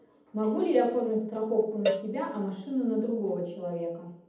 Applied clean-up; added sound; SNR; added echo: none; Cowbell; 7 dB; reverberation time 0.8 s.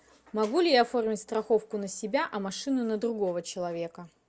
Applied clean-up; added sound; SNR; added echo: none; none; none; none.